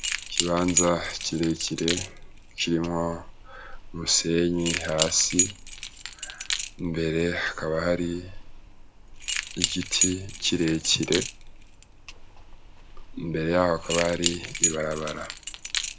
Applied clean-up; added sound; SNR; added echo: none; Keys jangling; 4 dB; none.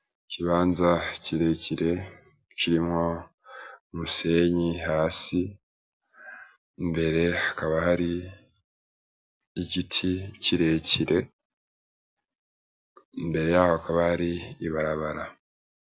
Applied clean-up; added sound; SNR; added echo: none; none; none; none.